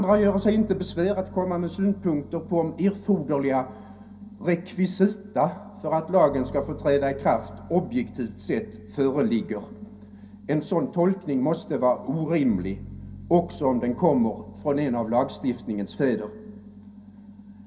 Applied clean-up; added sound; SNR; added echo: none; Bass guitar; 20 dB; reverberation time 0.3 s.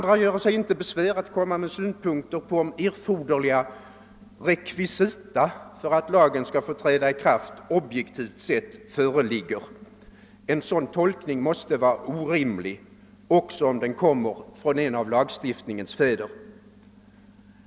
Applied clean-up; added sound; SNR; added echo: none; none; none; none.